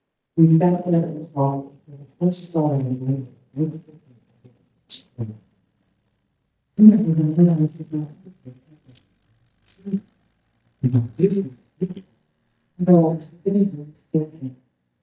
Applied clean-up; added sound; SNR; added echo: neural mask model DeepFilterNet 3.